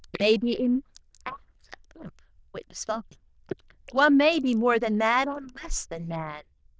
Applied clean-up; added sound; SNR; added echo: neural diffusion model UNIVERSE++.